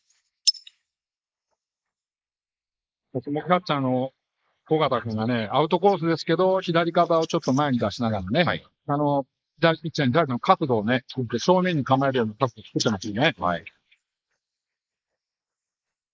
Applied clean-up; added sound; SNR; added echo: neural mask model Resemble Enhance denoiser.